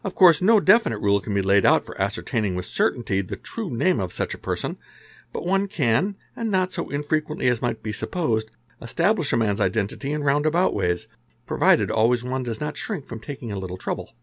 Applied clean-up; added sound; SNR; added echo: none; none; none; none.